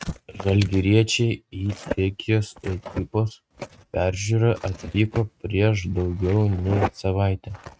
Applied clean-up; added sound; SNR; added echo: neural mask model RNNoise.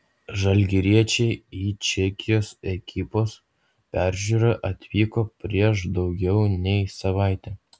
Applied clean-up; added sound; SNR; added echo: none; none; none; none.